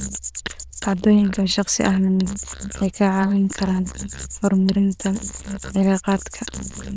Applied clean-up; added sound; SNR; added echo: neural diffusion model UNIVERSE++.